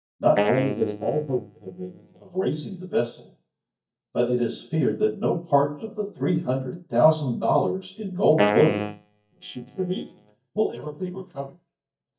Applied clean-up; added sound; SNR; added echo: neural mask model DeepFilterNet 3.